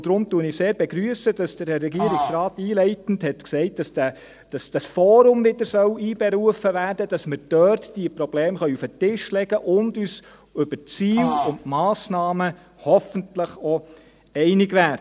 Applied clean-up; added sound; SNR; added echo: none; Fart; 4 dB; none.